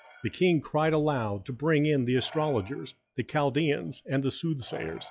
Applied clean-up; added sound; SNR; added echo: classical method log-MMSE.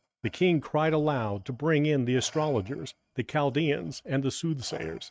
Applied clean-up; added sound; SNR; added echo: neural mask model RNNoise.